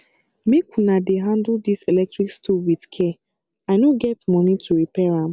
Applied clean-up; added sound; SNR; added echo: none; none; none; none.